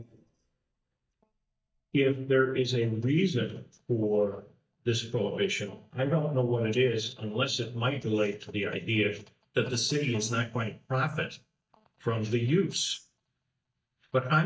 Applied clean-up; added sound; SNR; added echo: neural mask model DeepFilterNet 3.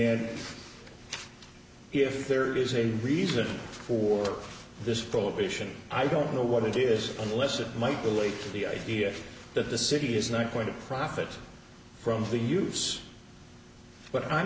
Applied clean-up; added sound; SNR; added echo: none; none; none; none.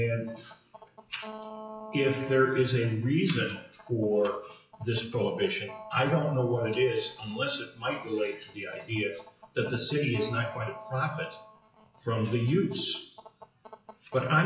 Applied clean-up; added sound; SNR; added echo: classical method WPE with log-MMSE.